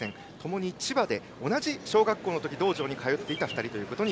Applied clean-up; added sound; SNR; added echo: none; Bird vocalization, bird call, bird song; 17 dB; none.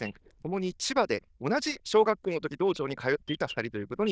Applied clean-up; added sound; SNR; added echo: neural diffusion model UNIVERSE++.